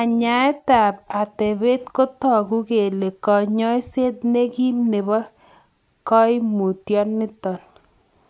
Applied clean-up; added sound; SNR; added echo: none; none; none; none.